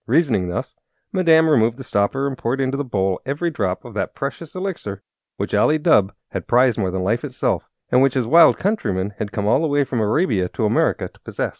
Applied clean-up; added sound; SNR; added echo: none; none; none; none.